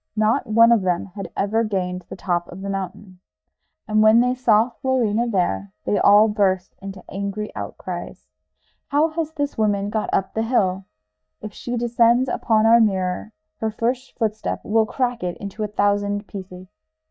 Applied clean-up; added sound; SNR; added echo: neural mask model DeepFilterNet 3.